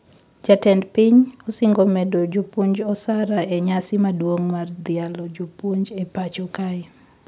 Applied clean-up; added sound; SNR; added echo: none; none; none; none.